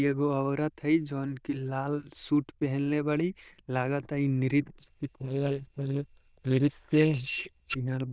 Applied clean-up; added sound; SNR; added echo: neural diffusion model UNIVERSE++.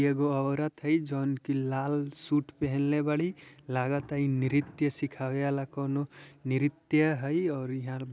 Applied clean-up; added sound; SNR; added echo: none; none; none; none.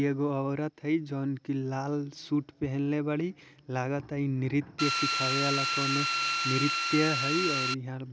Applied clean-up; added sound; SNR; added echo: none; Drill; -1 dB; none.